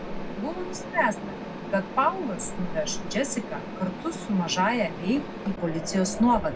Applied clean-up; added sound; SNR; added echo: none; Mechanisms; 7 dB; reverberation time 0.4 s.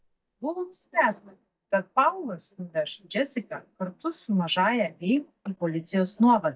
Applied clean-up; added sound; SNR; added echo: neural mask model DeepFilterNet 3.